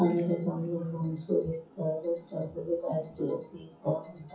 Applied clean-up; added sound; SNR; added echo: classical method WPE with log-MMSE.